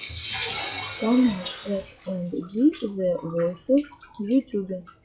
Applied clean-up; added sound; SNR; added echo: classical method log-MMSE.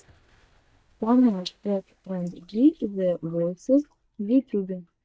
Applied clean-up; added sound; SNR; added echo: neural mask model DeepFilterNet 3.